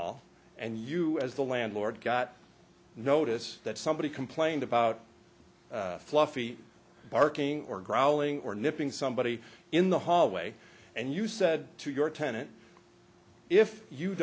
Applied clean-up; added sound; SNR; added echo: none; none; none; none.